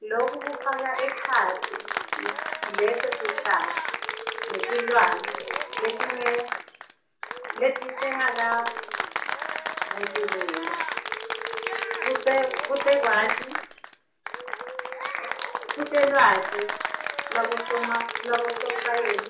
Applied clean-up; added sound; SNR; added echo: none; Applause / Cheering; 3 dB; reverberation time 0.8 s.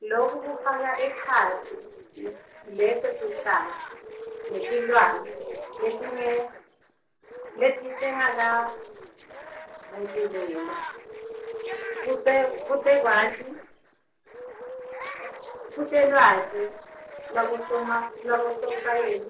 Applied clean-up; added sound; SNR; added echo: neural separator model SepFormer DNS4.